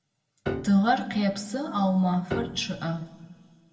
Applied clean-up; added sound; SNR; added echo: none; Piano; 10 dB; reverberation time 1.7 s.